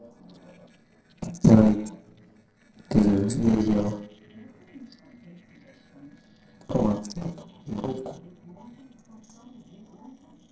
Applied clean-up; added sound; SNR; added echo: neural separator model SepFormer DNS4.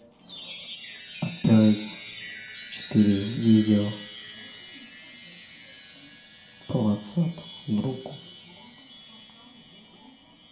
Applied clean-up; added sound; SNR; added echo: none; Chime; 9 dB; reverberation time 0.5 s.